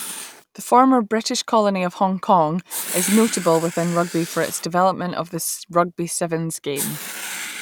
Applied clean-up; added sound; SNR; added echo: none; Writing; 13 dB; none.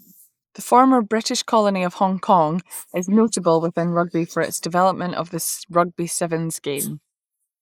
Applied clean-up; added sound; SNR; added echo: neural mask model Resemble Enhance denoiser.